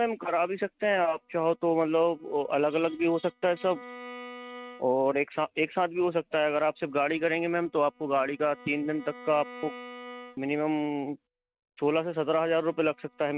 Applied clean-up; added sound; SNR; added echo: neural mask model RNNoise.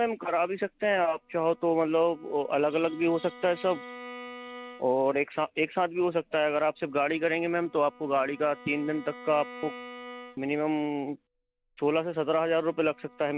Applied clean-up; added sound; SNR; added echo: none; Bowed string instrument; 20 dB; none.